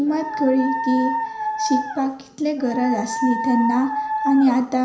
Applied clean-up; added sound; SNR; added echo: none; Dog; 5 dB; reverberation time 0.5 s.